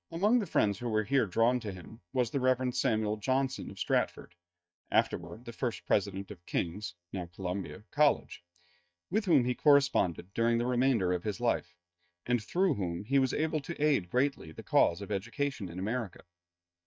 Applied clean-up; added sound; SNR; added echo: neural mask model DeepFilterNet 3.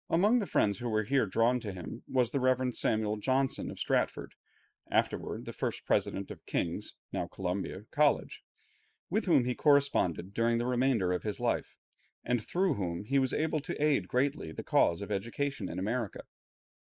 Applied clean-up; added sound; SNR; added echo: neural mask model Resemble Enhance denoiser.